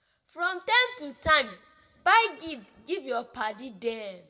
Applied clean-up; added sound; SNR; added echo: none; none; none; reverberation time 0.5 s.